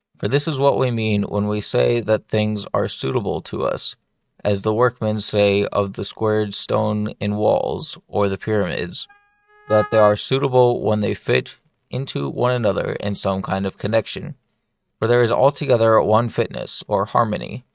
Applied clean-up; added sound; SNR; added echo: neural mask model RNNoise.